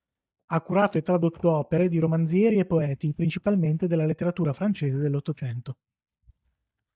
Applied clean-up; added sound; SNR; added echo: neural mask model DeepFilterNet 3.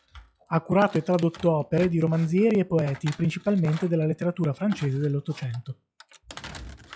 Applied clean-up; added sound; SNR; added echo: classical method log-MMSE.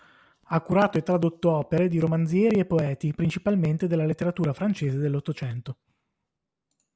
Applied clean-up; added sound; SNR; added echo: none; none; none; none.